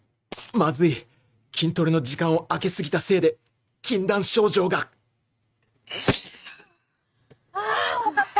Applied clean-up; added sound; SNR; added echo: neural mask model RNNoise.